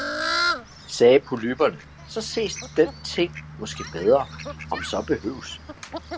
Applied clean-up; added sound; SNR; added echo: none; Fowl; 8 dB; none.